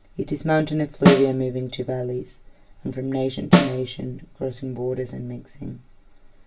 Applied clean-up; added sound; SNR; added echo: none; Snare drum; -1 dB; reverberation time 0.2 s.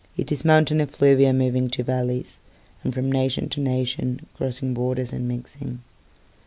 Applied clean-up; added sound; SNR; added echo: none; none; none; none.